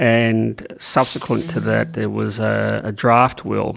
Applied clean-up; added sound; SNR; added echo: none; Shatter + Guitar; 16 dB; none.